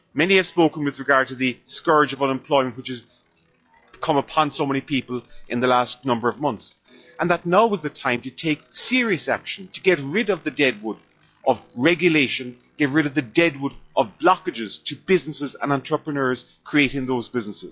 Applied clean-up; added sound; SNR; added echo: classical method log-MMSE.